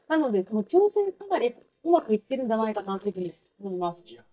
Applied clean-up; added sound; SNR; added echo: neural mask model DeepFilterNet 3.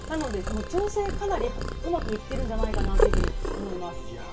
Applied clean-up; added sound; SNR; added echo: none; Purr; -3 dB; reverberation time 0.2 s.